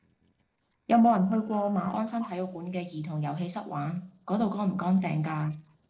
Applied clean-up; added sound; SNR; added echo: neural separator model SepFormer DNS4.